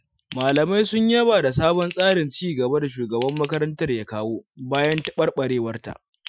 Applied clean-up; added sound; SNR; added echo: classical method Wiener filter.